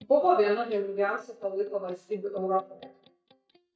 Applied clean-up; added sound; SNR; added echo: neural mask model DeepFilterNet 3.